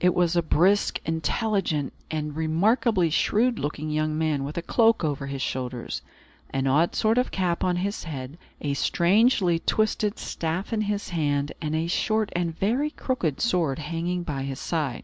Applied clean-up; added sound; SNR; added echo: none; none; none; none.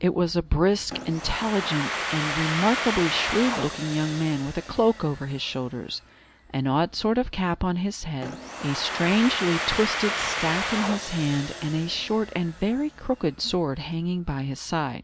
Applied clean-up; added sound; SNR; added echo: none; Domestic sounds, home sounds; 7 dB; none.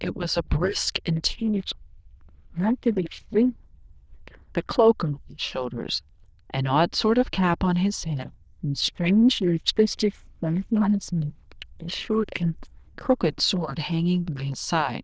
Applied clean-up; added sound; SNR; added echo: neural diffusion model UNIVERSE++.